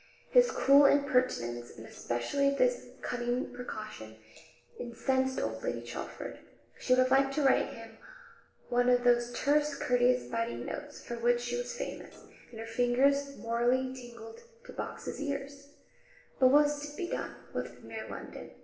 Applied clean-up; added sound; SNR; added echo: neural separator model SepFormer DNS4.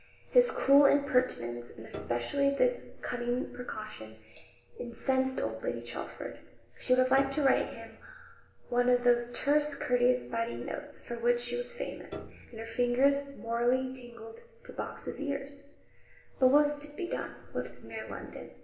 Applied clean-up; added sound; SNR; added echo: none; Piano; 19 dB; reverberation time 0.8 s.